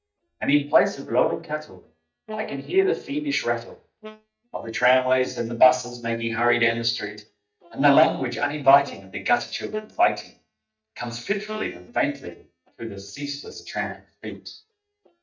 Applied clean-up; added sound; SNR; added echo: neural mask model DeepFilterNet 3.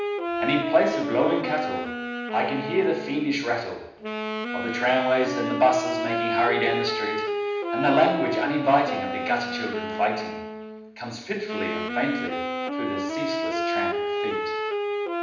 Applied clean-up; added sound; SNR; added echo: none; Wind instrument, woodwind instrument; 2 dB; reverberation time 0.9 s.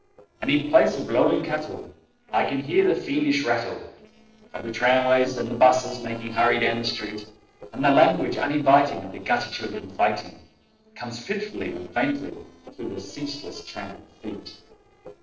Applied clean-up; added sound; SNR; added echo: neural separator model SepFormer DNS4.